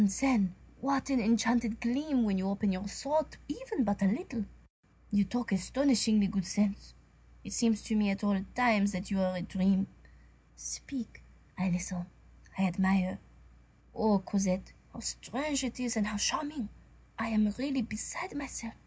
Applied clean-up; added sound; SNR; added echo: none; none; none; none.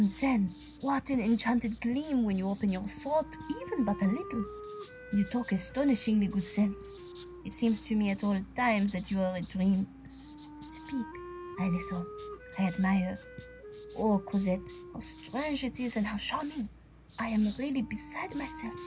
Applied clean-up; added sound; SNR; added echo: none; Writing + Wind instrument, woodwind instrument; 14 dB; none.